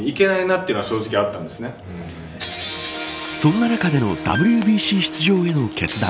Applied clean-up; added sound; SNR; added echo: none; Piano; 16 dB; none.